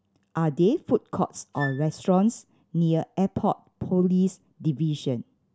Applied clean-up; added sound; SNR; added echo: none; Wind instrument, woodwind instrument; 15 dB; none.